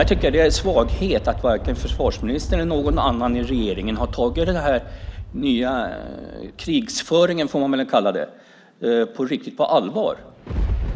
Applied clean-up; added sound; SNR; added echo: none; Thunder; 6 dB; none.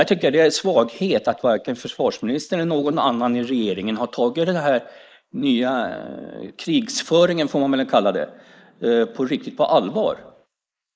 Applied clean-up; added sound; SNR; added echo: neural mask model Resemble Enhance denoiser.